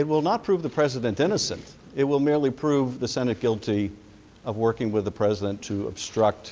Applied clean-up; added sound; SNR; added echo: none; none; none; none.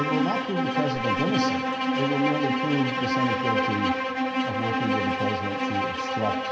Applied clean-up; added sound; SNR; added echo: none; Bowed string instrument; -4 dB; reverberation time 0.9 s.